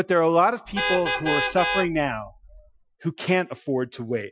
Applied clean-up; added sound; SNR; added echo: classical method Wiener filter.